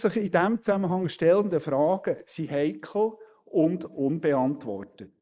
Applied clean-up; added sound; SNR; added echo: neural mask model Resemble Enhance denoiser.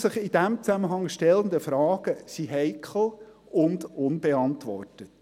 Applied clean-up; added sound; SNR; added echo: none; none; none; none.